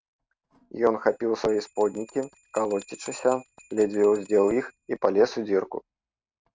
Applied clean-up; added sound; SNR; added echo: neural mask model RNNoise.